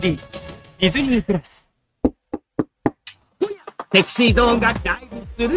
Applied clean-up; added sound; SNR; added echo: neural mask model RNNoise.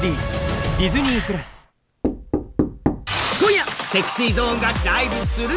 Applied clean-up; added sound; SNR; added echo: none; Knock; 9 dB; none.